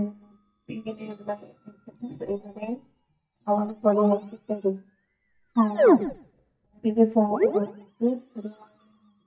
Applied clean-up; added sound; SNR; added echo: neural mask model DeepFilterNet 3.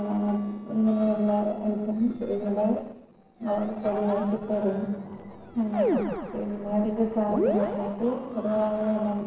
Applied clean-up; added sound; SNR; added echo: neural separator model SepFormer DNS4.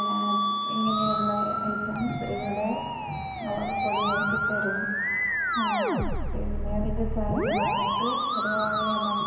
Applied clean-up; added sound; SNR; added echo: none; Musical instrument; -3 dB; reverberation time 1.2 s.